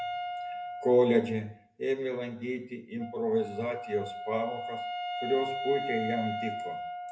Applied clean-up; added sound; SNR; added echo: none; Wind instrument, woodwind instrument; 6 dB; reverberation time 0.3 s.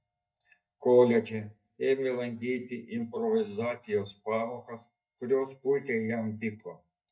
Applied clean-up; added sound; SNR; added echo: neural mask model DeepFilterNet 3.